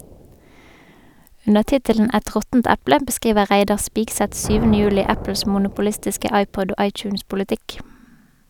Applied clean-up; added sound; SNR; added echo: none; Thunder; 14 dB; none.